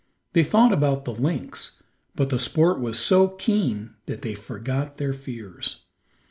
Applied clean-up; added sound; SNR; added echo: none; none; none; none.